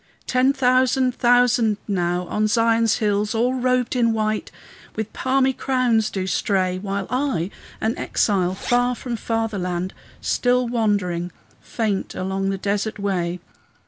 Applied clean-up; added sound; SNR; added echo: none; Zipper (clothing); 19 dB; none.